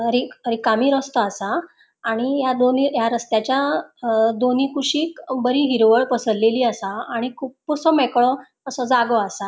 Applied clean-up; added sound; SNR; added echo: none; none; none; none.